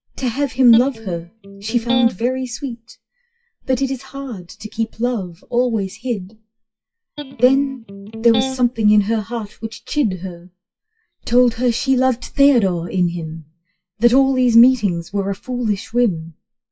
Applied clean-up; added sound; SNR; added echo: classical method WPE with log-MMSE.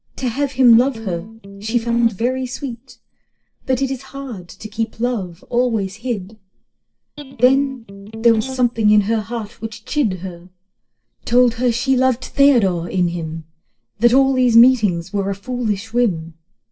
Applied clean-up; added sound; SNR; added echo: neural separator model SepFormer DNS4.